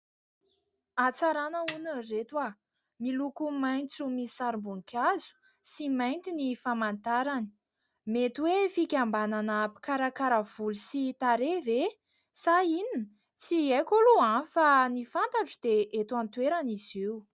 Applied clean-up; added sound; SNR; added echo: none; Snare drum; 16 dB; none.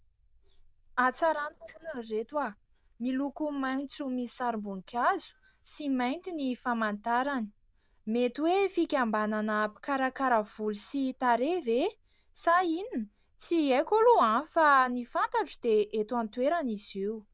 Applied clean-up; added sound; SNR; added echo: neural diffusion model UNIVERSE++.